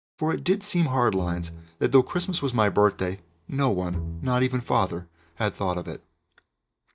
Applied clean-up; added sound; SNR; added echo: neural mask model DeepFilterNet 3.